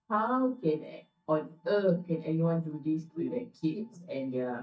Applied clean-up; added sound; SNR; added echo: neural mask model DeepFilterNet 3.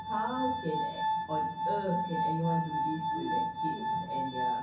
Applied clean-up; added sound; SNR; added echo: none; Glass; -3 dB; reverberation time 0.6 s.